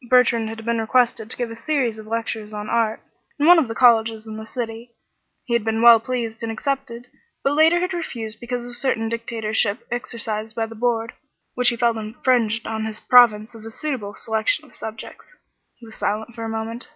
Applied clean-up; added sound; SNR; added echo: none; none; none; none.